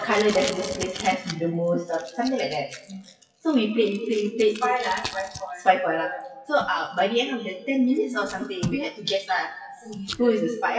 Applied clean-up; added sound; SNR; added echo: classical method WPE with log-MMSE.